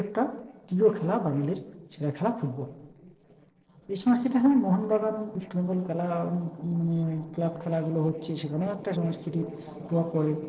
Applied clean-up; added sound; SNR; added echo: neural separator model SepFormer DNS4.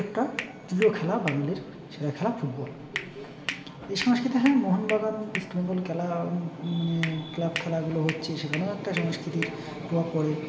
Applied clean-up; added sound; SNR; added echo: none; Hands; 12 dB; reverberation time 2.0 s.